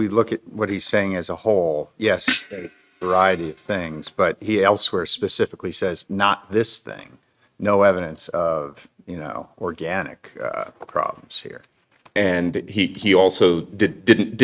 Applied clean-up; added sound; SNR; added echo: neural mask model RNNoise.